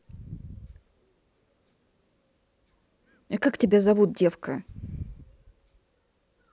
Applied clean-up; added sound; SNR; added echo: none; none; none; none.